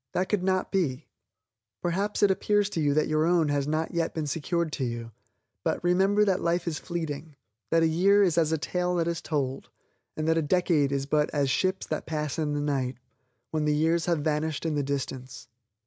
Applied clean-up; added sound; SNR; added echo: none; none; none; none.